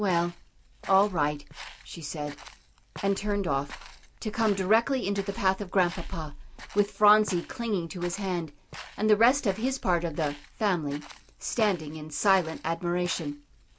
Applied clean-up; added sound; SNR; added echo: none; Walk, footsteps; 19 dB; none.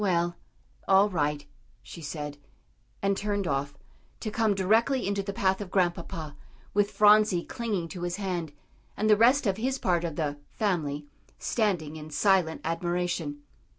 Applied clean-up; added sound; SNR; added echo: none; none; none; none.